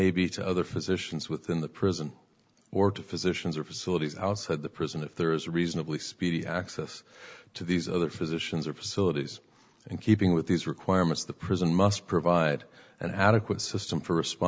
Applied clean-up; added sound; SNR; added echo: none; none; none; none.